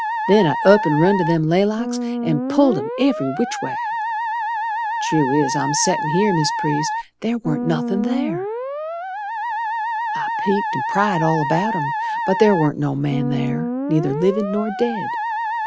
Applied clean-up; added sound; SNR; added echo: none; Musical instrument; 3 dB; none.